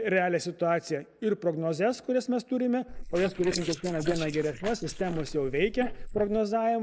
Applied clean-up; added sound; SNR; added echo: neural mask model Resemble Enhance denoiser.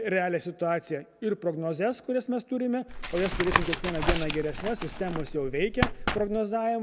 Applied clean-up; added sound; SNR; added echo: none; Tap; 1 dB; none.